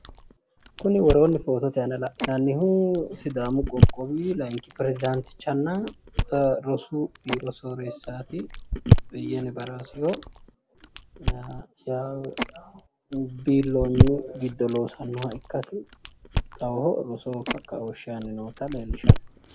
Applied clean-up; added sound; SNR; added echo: none; Chewing, mastication; 0 dB; none.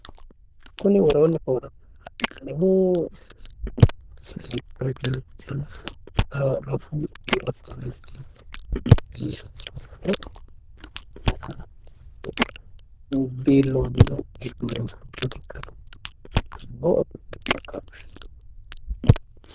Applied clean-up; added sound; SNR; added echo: neural diffusion model UNIVERSE++.